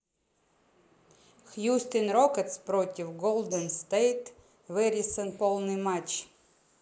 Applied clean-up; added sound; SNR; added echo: neural mask model Resemble Enhance denoiser.